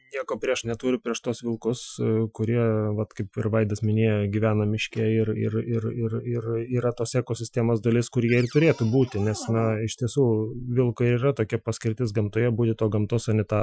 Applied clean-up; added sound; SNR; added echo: classical method Wiener filter.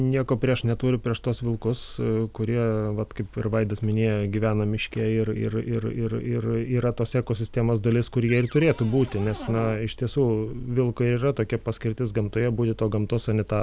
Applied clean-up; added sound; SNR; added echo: none; Cupboard open or close; 15 dB; none.